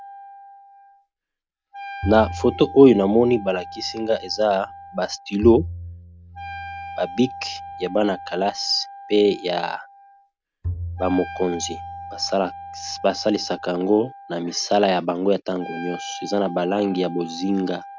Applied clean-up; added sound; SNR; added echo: none; Wind instrument, woodwind instrument + Bowed string instrument; 13 dB; none.